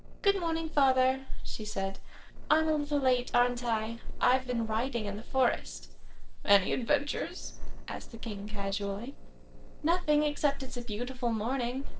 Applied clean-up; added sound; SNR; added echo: neural separator model SepFormer DNS4.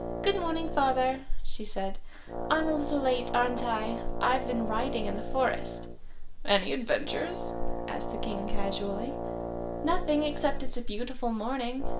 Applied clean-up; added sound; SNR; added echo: none; Brass instrument; 8 dB; reverberation time 0.4 s.